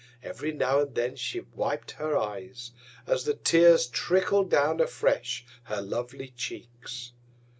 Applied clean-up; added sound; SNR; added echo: none; none; none; none.